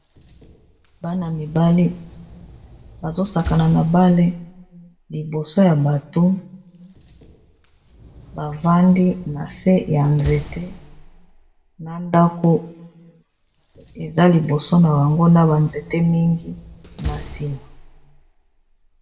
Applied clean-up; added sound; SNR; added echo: none; Slam; 18 dB; reverberation time 0.5 s.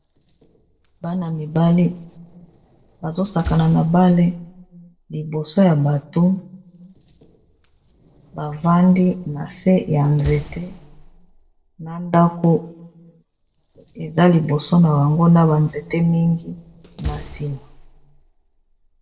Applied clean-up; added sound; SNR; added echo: neural separator model SepFormer DNS4.